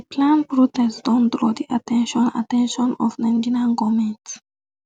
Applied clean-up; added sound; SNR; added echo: none; none; none; none.